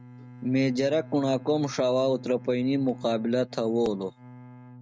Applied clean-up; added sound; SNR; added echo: neural mask model RNNoise.